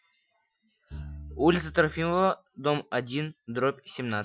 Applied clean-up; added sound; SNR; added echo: classical method Wiener filter.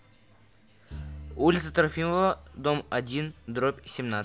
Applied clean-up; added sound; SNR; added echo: none; Bowed string instrument; 16 dB; none.